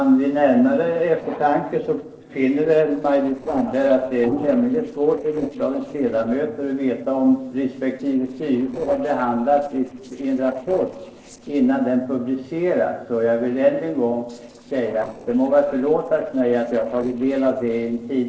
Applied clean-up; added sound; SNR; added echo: neural separator model SepFormer DNS4.